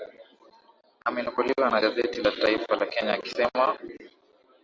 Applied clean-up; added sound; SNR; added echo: none; none; none; none.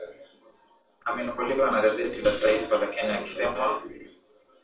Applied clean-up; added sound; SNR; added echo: none; none; none; reverberation time 0.3 s.